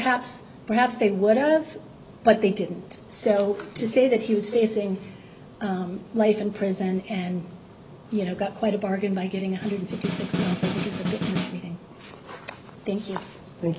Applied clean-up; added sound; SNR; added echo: none; Snare drum; 4 dB; none.